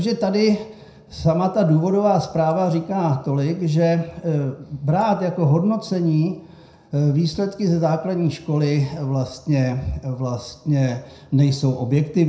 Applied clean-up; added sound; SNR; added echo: none; none; none; reverberation time 0.4 s.